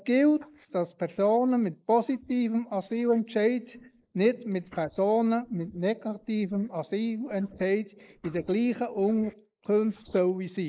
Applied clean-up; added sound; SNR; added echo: neural mask model Resemble Enhance denoiser.